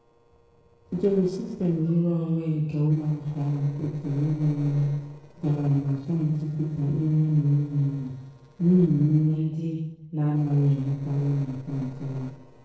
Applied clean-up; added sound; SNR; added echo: neural separator model SepFormer DNS4.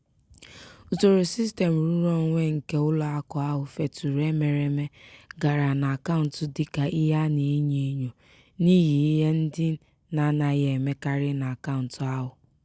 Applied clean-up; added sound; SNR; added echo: none; none; none; none.